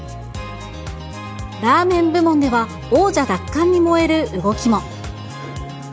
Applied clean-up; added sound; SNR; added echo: none; none; none; none.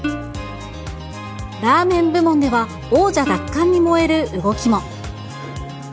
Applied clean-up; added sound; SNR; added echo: none; Plucked string instrument; 15 dB; none.